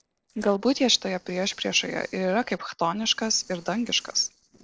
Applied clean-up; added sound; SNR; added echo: neural separator model SepFormer DNS4.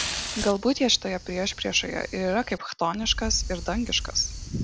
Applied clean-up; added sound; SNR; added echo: none; Fire; 9 dB; none.